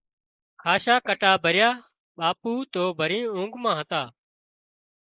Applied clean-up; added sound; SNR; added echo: neural mask model Resemble Enhance denoiser.